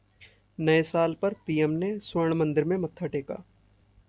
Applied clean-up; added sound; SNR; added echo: none; none; none; none.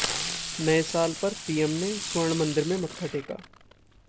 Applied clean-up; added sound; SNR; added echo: none; Fireworks; 7 dB; none.